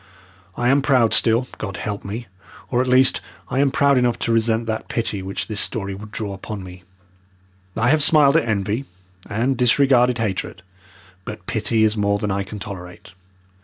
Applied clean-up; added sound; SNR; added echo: none; none; none; none.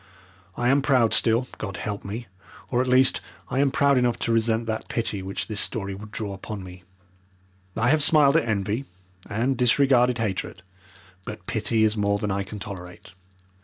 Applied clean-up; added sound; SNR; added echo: none; Chime; -1 dB; none.